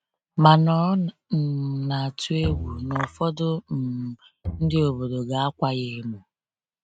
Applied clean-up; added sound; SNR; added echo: neural mask model RNNoise.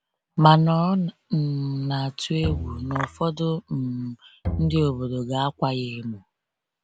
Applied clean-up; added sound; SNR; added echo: none; Bowed string instrument; 10 dB; none.